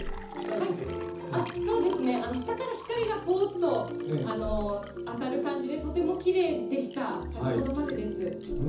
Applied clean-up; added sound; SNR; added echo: none; Liquid; 14 dB; reverberation time 0.6 s.